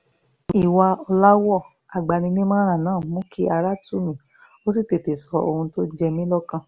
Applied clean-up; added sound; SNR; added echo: none; none; none; none.